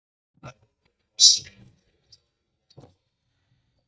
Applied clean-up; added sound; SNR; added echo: neural mask model DeepFilterNet 3.